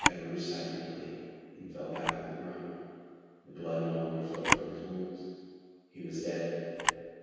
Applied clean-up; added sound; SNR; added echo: none; Camera; 0 dB; reverberation time 2.2 s.